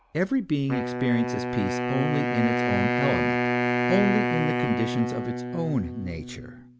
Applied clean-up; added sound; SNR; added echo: none; Wind instrument, woodwind instrument; -1 dB; none.